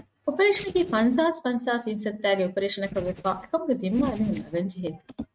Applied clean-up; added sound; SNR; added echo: neural mask model RNNoise.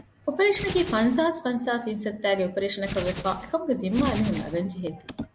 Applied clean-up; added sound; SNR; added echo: none; Hands; 11 dB; none.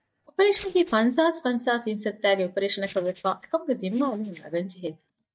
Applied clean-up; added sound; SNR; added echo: neural mask model DeepFilterNet 3.